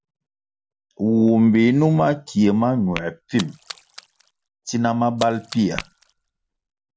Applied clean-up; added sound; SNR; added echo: none; Tap / Glass + Splash, splatter; 17 dB; none.